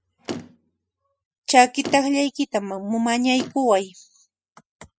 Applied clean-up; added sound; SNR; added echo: classical method spectral subtraction.